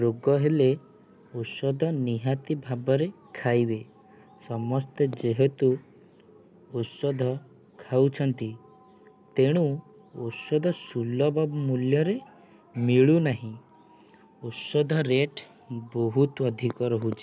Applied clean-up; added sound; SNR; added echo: none; none; none; none.